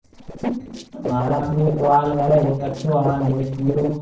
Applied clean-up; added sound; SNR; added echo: neural separator model SepFormer DNS4.